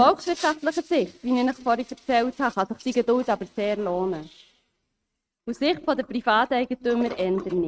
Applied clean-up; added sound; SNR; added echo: neural mask model RNNoise.